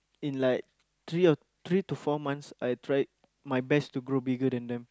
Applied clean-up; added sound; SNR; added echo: none; none; none; none.